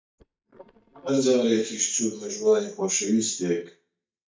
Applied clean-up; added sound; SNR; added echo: neural mask model DeepFilterNet 3.